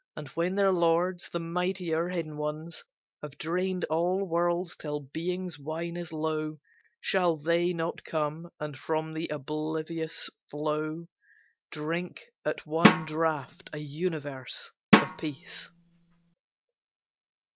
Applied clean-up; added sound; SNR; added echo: none; Drum; -4 dB; none.